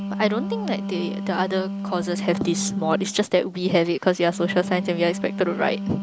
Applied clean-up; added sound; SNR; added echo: none; Wind instrument, woodwind instrument; 6 dB; none.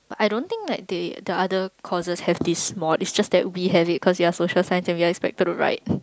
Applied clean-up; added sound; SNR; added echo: none; none; none; none.